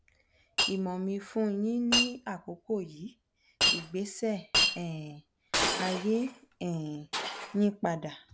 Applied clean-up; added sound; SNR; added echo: none; Shatter; 0 dB; none.